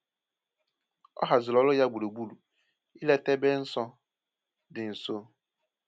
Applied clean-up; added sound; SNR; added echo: none; none; none; none.